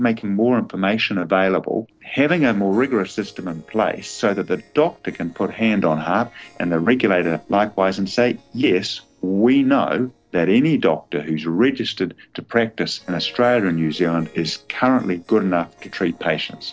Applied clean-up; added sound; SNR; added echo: neural separator model SepFormer DNS4.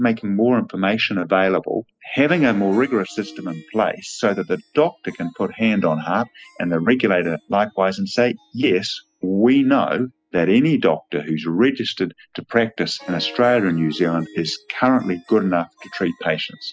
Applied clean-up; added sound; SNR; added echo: classical method spectral subtraction.